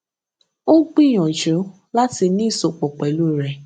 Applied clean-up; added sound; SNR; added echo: none; none; none; none.